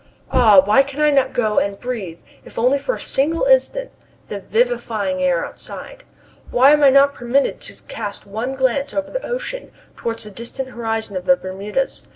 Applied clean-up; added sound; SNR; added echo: none; none; none; none.